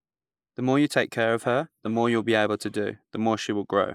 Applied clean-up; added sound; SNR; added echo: neural mask model Resemble Enhance denoiser.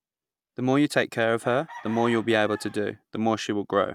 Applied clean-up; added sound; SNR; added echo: none; Chicken, rooster; 18 dB; none.